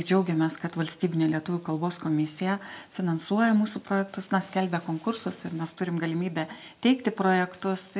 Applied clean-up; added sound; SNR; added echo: none; none; none; none.